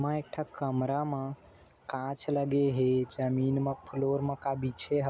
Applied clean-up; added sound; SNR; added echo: none; none; none; none.